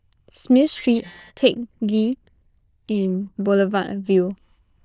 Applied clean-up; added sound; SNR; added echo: neural diffusion model UNIVERSE++.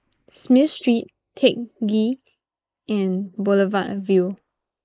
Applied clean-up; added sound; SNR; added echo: neural mask model Resemble Enhance denoiser.